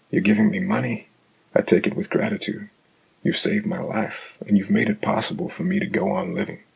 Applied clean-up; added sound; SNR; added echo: none; none; none; none.